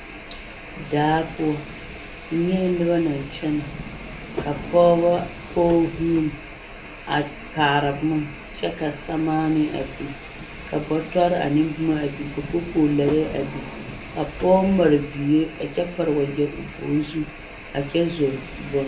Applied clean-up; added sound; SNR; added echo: none; Subway, metro, underground; 15 dB; reverberation time 0.3 s.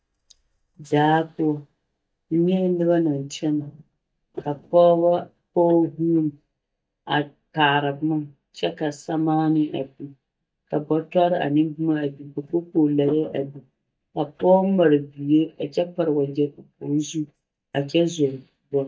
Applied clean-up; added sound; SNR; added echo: neural mask model DeepFilterNet 3.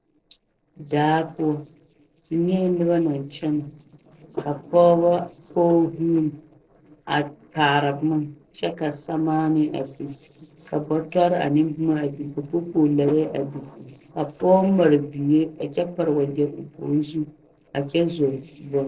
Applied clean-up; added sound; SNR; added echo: neural separator model SepFormer DNS4.